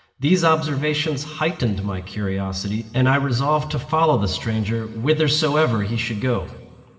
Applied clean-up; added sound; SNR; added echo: none; none; none; reverberation time 2.1 s.